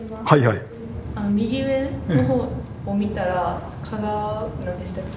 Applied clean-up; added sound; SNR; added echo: none; none; none; none.